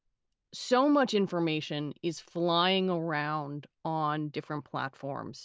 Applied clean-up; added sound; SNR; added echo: none; none; none; none.